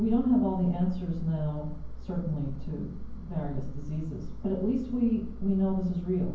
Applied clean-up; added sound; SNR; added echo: none; Engine; 7 dB; reverberation time 0.9 s.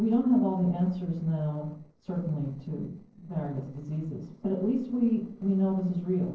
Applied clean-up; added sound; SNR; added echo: neural separator model SepFormer DNS4.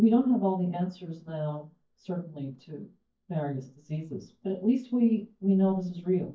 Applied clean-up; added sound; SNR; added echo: neural mask model DeepFilterNet 3.